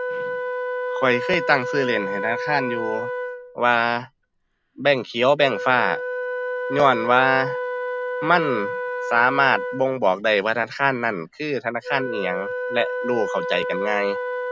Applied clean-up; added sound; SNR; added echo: none; Wind instrument, woodwind instrument; 5 dB; none.